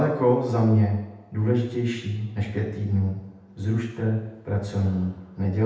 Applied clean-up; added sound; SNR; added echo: none; none; none; reverberation time 0.8 s.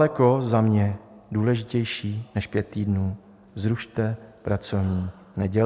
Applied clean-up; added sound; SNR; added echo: none; none; none; none.